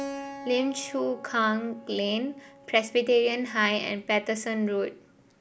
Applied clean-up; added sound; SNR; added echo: none; Keyboard (musical); 16 dB; none.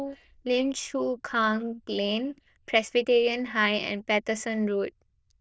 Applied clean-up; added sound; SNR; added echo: neural diffusion model UNIVERSE++.